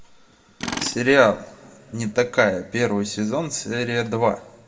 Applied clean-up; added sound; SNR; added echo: none; Tools; 15 dB; reverberation time 2.1 s.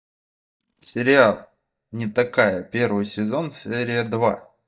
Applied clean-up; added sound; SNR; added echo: neural mask model DeepFilterNet 3.